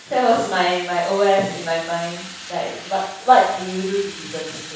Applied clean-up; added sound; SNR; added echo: none; Fire; 16 dB; reverberation time 0.7 s.